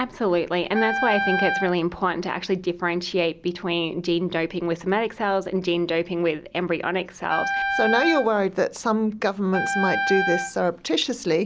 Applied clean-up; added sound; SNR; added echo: none; Wind instrument, woodwind instrument; 4 dB; none.